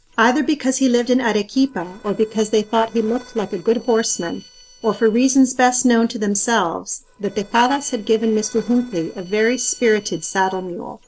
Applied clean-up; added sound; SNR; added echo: neural separator model SepFormer DNS4.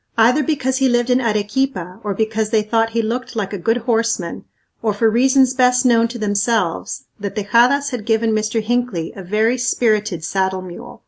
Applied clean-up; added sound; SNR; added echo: none; none; none; none.